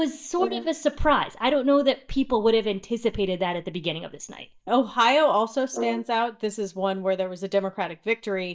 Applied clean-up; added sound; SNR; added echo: neural mask model DeepFilterNet 3.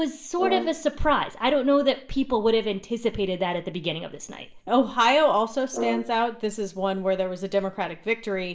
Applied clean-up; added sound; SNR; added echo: none; Brass instrument; 9 dB; reverberation time 0.4 s.